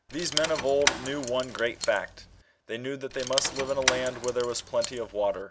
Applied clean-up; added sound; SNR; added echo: none; Rattle / Keys jangling; 4 dB; none.